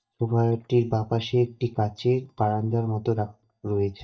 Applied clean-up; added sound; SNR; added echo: neural mask model DeepFilterNet 3.